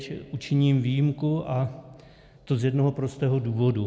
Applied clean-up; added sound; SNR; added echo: none; none; none; none.